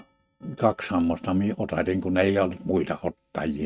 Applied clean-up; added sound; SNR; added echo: neural mask model RNNoise.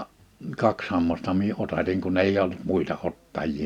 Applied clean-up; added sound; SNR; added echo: none; none; none; none.